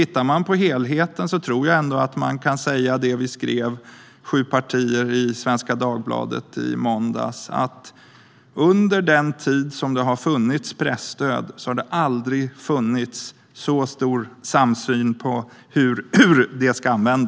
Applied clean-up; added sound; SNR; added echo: none; none; none; none.